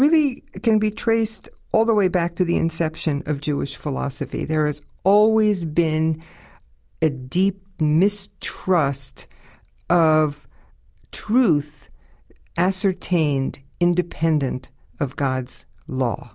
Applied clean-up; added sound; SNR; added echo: none; none; none; none.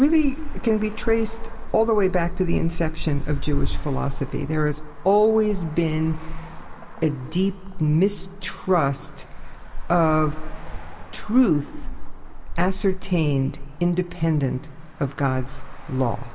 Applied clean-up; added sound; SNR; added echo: none; Traffic noise, roadway noise; 3 dB; reverberation time 1.8 s.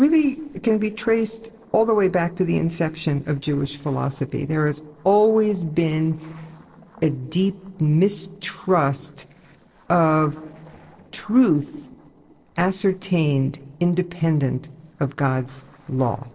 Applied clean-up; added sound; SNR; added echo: neural separator model SepFormer DNS4.